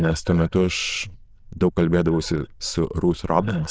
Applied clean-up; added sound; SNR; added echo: neural diffusion model UNIVERSE++.